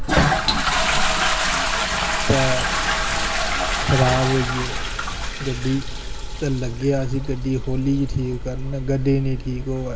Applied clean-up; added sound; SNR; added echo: none; Toilet flush; -2 dB; reverberation time 1.0 s.